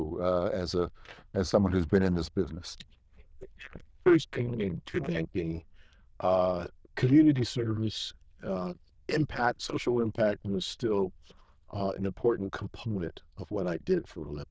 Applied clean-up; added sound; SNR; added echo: neural diffusion model UNIVERSE++.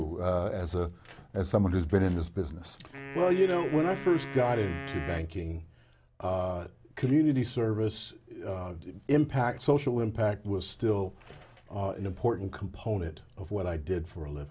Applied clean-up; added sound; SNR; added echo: none; Wind instrument, woodwind instrument; 12 dB; none.